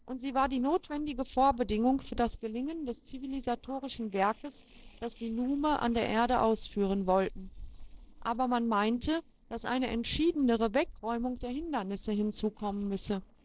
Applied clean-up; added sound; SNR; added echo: neural separator model SepFormer DNS4.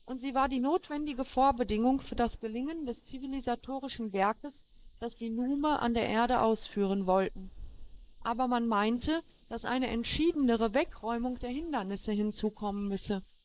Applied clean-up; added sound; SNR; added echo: neural mask model Resemble Enhance denoiser.